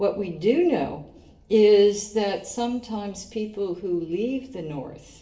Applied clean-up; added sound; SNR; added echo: none; none; none; reverberation time 0.7 s.